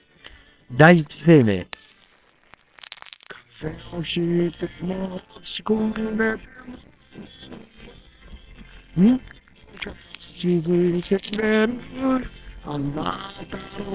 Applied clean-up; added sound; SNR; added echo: neural separator model SepFormer WHAMR!.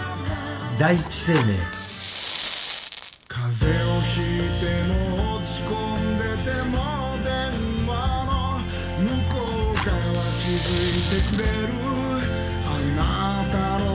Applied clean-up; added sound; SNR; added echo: none; Fire; 13 dB; reverberation time 0.6 s.